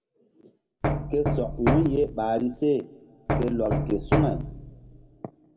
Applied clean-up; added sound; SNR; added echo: none; Knock; 0 dB; reverberation time 1.3 s.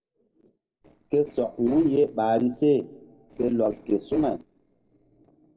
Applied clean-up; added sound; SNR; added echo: neural separator model SepFormer DNS4.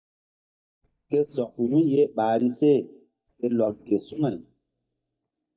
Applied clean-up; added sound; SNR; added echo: neural mask model DeepFilterNet 3.